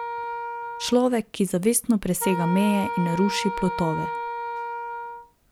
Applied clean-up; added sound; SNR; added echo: none; Wind instrument, woodwind instrument; 6 dB; none.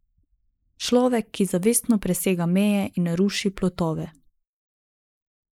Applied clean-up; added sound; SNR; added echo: neural mask model Resemble Enhance denoiser.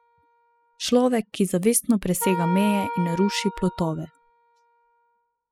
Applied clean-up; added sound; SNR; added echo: classical method spectral subtraction.